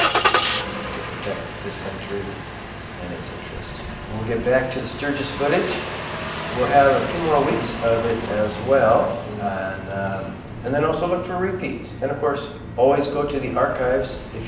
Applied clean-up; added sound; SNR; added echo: none; Engine starting; 5 dB; reverberation time 0.8 s.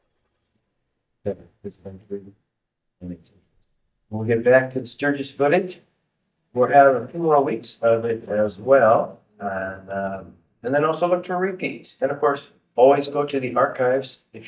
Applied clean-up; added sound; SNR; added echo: neural mask model DeepFilterNet 3.